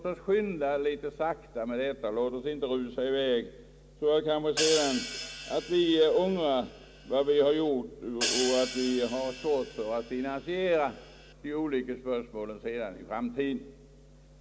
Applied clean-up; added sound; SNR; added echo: none; Hi-hat; 8 dB; none.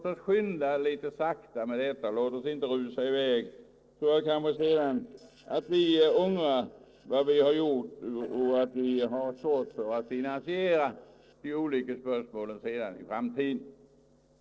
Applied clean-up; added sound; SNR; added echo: neural separator model SepFormer DNS4.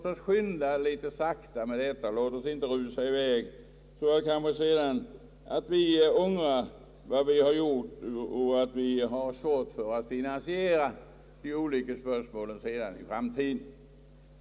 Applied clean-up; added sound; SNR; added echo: none; none; none; none.